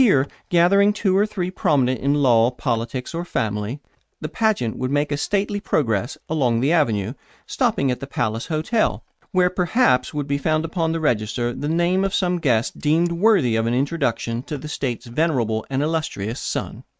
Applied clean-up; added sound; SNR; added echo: neural mask model RNNoise.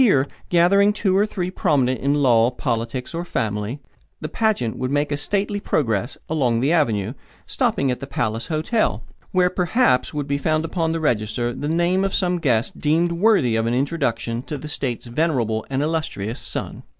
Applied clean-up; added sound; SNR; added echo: neural mask model DeepFilterNet 3.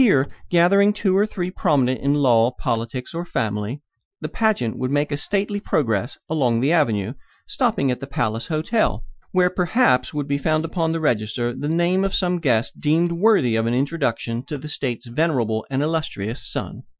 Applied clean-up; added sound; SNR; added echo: classical method Wiener filter.